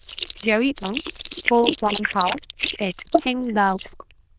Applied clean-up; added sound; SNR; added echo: neural diffusion model UNIVERSE++.